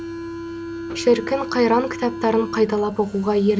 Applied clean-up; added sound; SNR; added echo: none; Subway, metro, underground; 11 dB; none.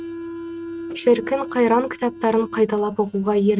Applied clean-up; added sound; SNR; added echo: neural mask model RNNoise.